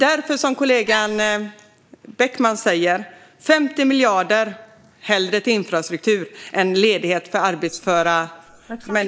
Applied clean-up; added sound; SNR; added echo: neural mask model Resemble Enhance denoiser.